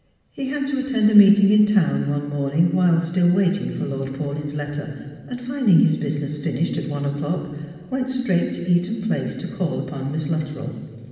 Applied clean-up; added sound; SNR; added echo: none; none; none; reverberation time 1.7 s.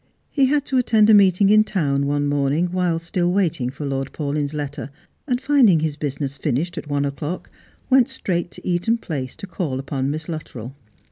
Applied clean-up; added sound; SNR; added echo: none; none; none; none.